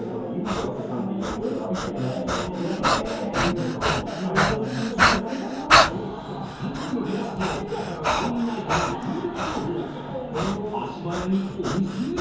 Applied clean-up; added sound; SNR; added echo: none; Breathing; 0 dB; reverberation time 1.0 s.